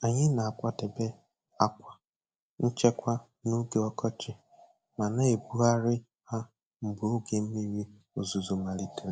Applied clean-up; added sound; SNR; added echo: none; none; none; none.